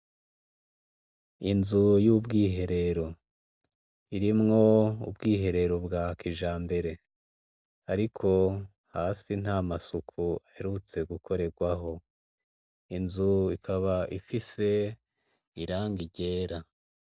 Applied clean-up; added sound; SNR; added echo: none; none; none; none.